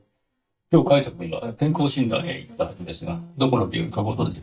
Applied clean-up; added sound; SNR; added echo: neural mask model DeepFilterNet 3.